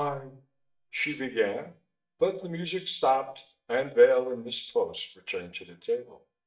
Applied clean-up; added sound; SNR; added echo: neural mask model DeepFilterNet 3.